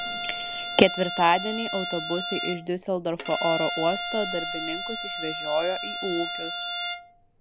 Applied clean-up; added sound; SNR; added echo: none; Bowed string instrument; 4 dB; none.